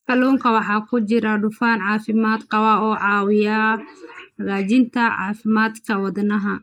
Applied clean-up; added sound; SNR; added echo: neural mask model Resemble Enhance denoiser.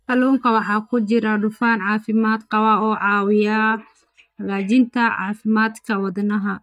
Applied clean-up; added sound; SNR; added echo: neural mask model DeepFilterNet 3.